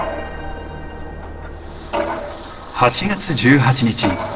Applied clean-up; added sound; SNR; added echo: neural separator model SepFormer DNS4.